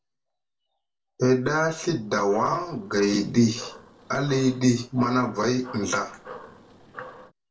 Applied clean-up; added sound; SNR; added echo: neural separator model SepFormer DNS4.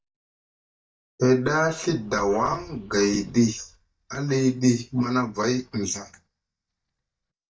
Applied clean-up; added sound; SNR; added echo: neural mask model DeepFilterNet 3.